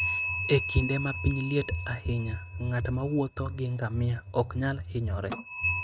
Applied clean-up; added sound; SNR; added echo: neural mask model RNNoise.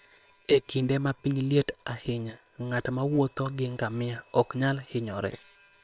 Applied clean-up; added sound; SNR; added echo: neural separator model SepFormer WHAM!.